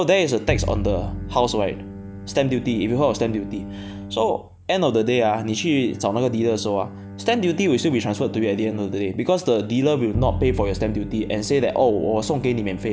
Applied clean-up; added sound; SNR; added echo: none; Bowed string instrument + Bowed string instrument; 10 dB; none.